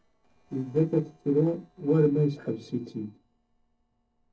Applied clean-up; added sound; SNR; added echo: neural separator model SepFormer DNS4.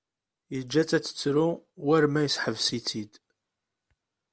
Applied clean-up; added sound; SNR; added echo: none; none; none; none.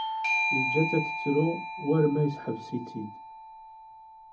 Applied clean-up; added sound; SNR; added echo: none; Bell / Doorbell; 3 dB; reverberation time 0.3 s.